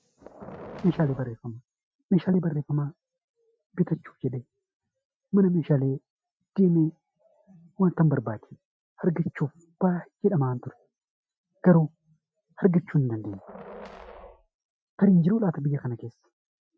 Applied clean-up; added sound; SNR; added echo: classical method Wiener filter.